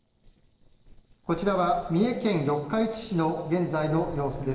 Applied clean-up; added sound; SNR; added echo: neural separator model SepFormer DNS4.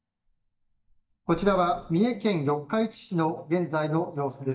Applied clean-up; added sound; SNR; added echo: neural mask model DeepFilterNet 3.